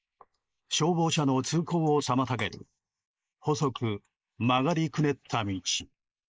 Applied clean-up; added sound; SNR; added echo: neural mask model Resemble Enhance denoiser.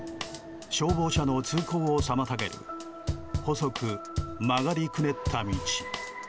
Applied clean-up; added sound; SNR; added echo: none; Drum kit; 7 dB; none.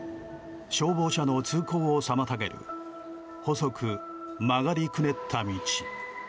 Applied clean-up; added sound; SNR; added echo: none; none; none; none.